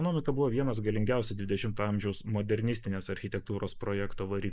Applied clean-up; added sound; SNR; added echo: neural mask model Resemble Enhance denoiser.